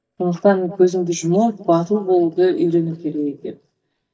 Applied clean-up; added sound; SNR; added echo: neural mask model DeepFilterNet 3.